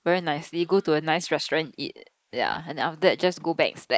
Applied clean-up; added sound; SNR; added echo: neural mask model Resemble Enhance denoiser.